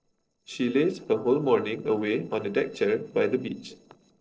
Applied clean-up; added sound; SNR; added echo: neural separator model SepFormer DNS4.